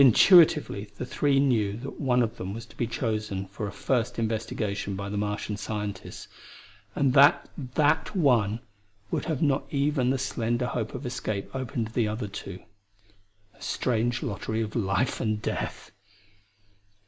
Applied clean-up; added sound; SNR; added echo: none; none; none; none.